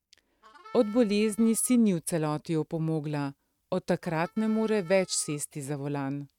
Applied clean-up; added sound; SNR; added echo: neural mask model RNNoise.